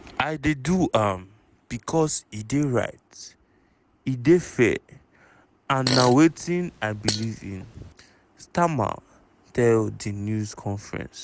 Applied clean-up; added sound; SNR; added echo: none; Fart; 7 dB; none.